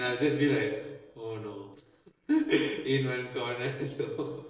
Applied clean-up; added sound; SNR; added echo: neural separator model SepFormer DNS4.